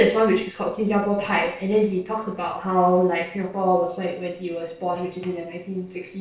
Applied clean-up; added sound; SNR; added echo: neural separator model SepFormer DNS4.